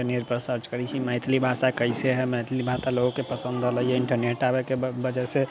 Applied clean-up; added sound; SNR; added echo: none; none; none; none.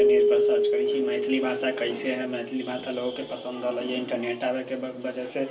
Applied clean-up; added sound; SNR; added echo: none; Keyboard (musical); -2 dB; reverberation time 0.3 s.